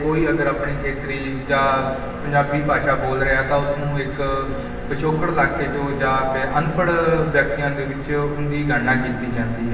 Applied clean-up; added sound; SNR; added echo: none; Printer; 12 dB; reverberation time 1.0 s.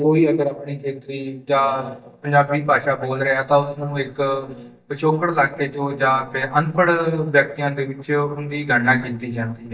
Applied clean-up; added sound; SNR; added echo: neural mask model DeepFilterNet 3.